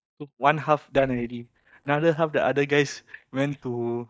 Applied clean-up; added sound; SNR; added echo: neural mask model DeepFilterNet 3.